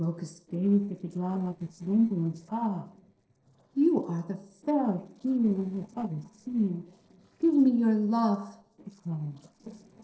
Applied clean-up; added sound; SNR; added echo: neural separator model SepFormer DNS4.